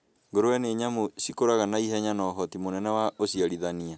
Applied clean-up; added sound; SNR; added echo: none; none; none; none.